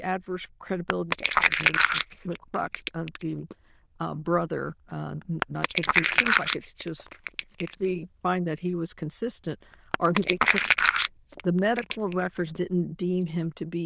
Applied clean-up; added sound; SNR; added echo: neural diffusion model UNIVERSE++.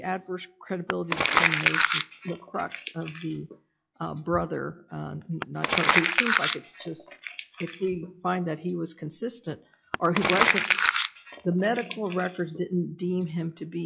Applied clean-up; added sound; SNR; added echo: classical method log-MMSE.